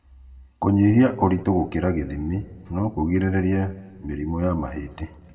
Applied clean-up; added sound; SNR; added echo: none; none; none; reverberation time 1.3 s.